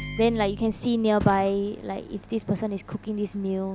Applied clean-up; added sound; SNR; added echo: none; Microwave oven + Thump, thud; 14 dB; none.